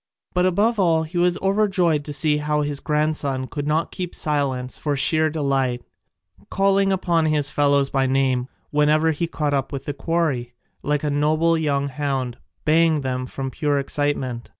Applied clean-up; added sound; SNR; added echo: none; none; none; none.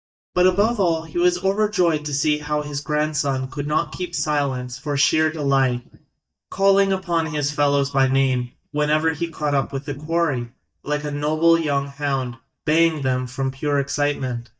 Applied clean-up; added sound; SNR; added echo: neural mask model DeepFilterNet 3.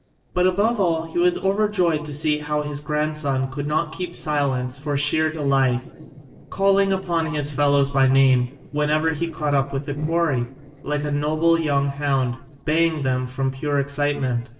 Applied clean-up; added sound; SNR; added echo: neural separator model SepFormer DNS4.